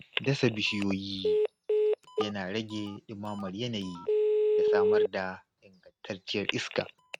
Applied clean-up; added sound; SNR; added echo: neural mask model RNNoise.